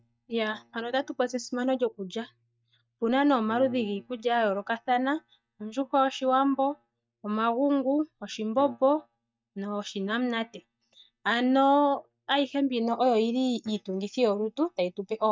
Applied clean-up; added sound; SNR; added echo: neural mask model DeepFilterNet 3.